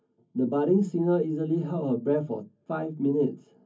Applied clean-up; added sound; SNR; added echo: none; none; none; reverberation time 0.3 s.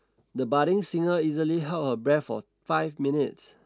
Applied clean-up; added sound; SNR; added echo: none; none; none; none.